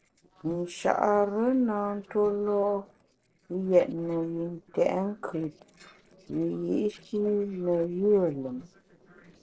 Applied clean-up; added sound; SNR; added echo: neural separator model SepFormer DNS4.